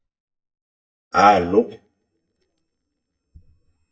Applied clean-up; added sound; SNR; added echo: neural mask model DeepFilterNet 3.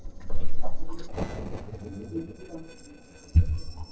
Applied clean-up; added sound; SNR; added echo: neural separator model SepFormer DNS4.